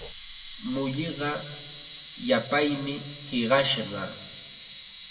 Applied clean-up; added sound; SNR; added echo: none; Camera; 5 dB; reverberation time 1.2 s.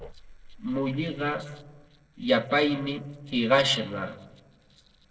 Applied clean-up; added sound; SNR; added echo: neural separator model SepFormer DNS4.